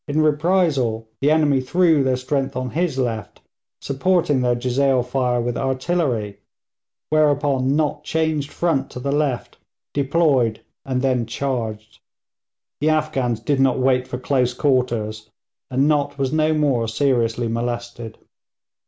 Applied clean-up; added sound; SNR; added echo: none; none; none; none.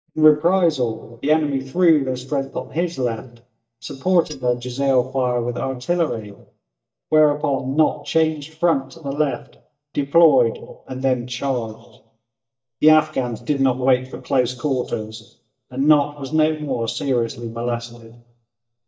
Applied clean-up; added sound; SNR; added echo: neural mask model DeepFilterNet 3.